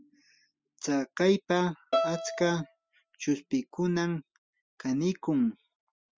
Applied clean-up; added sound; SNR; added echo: classical method spectral subtraction.